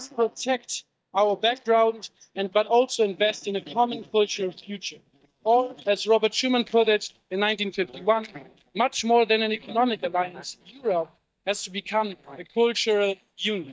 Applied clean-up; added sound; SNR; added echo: neural mask model DeepFilterNet 3.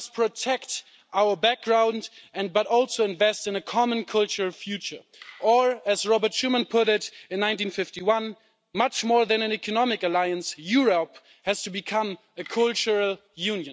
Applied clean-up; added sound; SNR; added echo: none; none; none; none.